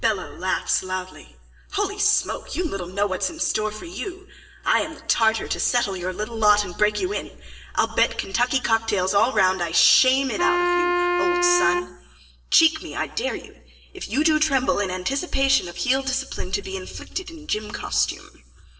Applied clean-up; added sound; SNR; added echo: neural separator model SepFormer DNS4.